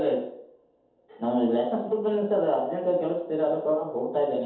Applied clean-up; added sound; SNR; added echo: none; none; none; reverberation time 0.8 s.